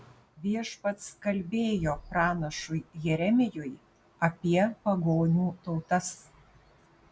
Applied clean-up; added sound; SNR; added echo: none; none; none; none.